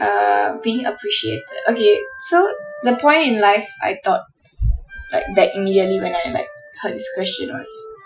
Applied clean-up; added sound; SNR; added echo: classical method Wiener filter.